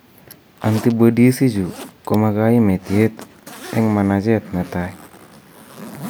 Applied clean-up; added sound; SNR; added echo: none; Zipper (clothing); 19 dB; none.